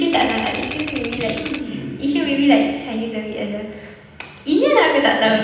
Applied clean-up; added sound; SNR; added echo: none; Typewriter; 11 dB; reverberation time 0.9 s.